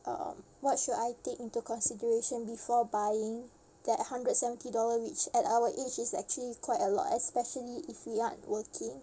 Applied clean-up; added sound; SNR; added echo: none; none; none; none.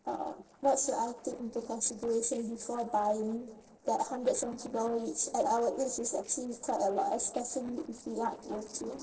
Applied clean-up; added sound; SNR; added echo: neural separator model SepFormer DNS4.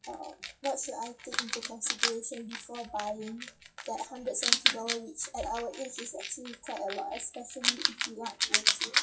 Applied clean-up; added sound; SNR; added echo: classical method WPE with log-MMSE.